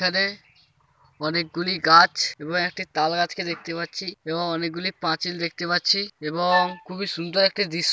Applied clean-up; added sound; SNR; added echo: none; Wind instrument, woodwind instrument; 4 dB; none.